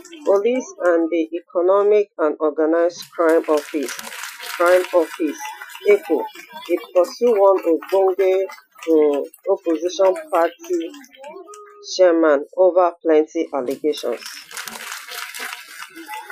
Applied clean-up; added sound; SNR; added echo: classical method Wiener filter.